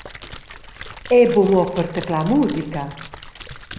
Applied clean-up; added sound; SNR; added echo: none; Splash, splatter; 15 dB; none.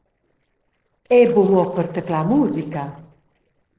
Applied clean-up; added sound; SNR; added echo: neural separator model SepFormer DNS4.